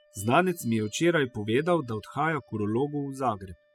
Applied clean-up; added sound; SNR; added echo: classical method spectral subtraction.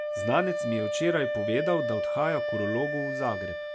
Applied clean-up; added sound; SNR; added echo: none; Wind instrument, woodwind instrument; 0 dB; none.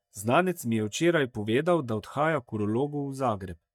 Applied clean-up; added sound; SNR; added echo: neural mask model DeepFilterNet 3.